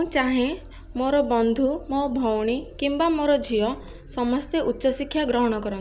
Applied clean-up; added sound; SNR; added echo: none; Gull, seagull; 19 dB; none.